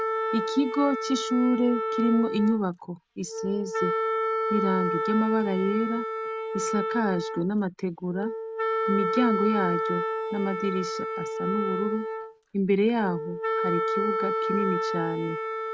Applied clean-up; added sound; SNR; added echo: none; Wind instrument, woodwind instrument; 2 dB; none.